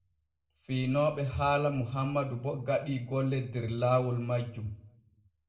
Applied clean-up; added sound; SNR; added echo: none; none; none; reverberation time 0.5 s.